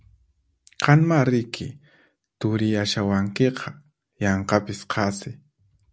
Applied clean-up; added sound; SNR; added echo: none; none; none; none.